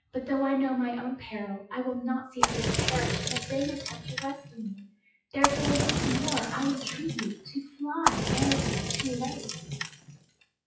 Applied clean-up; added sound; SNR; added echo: classical method WPE with log-MMSE.